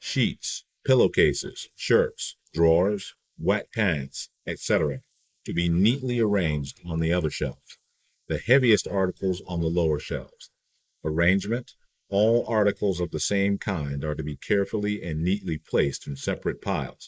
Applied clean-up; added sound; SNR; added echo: neural mask model Resemble Enhance denoiser.